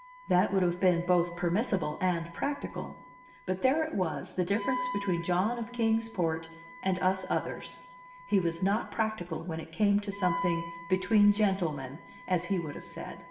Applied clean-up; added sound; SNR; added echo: none; Wind instrument, woodwind instrument; 14 dB; reverberation time 0.9 s.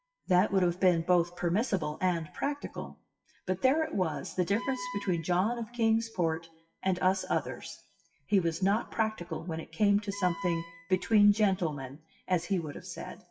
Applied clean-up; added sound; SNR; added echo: classical method WPE with log-MMSE.